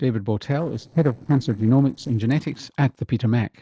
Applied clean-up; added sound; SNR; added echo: neural separator model SepFormer DNS4.